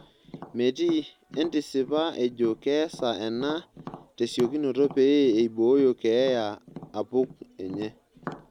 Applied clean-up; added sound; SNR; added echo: none; Tap; 18 dB; none.